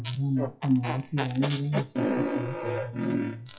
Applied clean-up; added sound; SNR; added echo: classical method WPE with log-MMSE.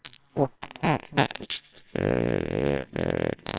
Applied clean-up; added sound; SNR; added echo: neural separator model SepFormer WHAMR!.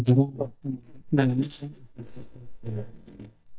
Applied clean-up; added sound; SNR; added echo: neural mask model DeepFilterNet 3.